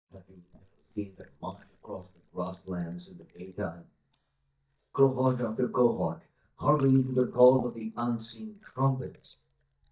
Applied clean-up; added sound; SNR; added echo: neural mask model DeepFilterNet 3.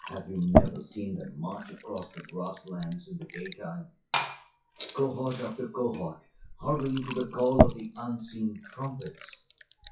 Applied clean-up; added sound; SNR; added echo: classical method WPE with log-MMSE.